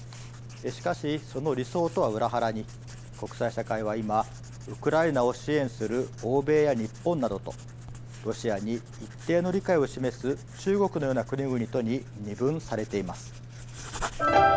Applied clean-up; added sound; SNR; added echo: none; Writing; 13 dB; none.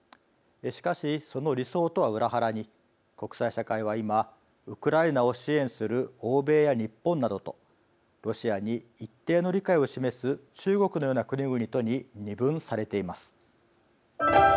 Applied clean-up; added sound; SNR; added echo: none; none; none; none.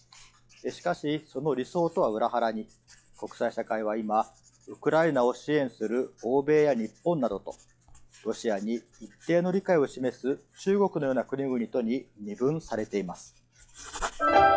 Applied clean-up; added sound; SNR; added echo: classical method log-MMSE.